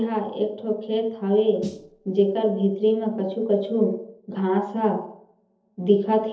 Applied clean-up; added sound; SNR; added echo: neural separator model SepFormer DNS4.